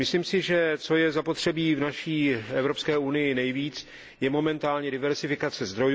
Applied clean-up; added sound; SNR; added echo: none; none; none; none.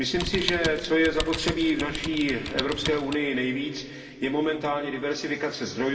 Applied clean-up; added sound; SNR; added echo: none; Typing; 7 dB; reverberation time 2.3 s.